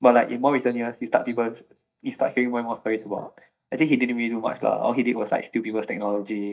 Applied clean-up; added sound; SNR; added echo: neural mask model DeepFilterNet 3.